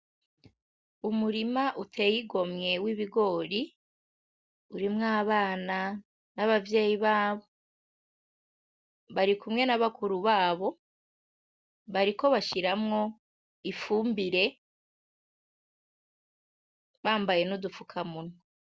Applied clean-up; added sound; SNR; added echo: none; none; none; none.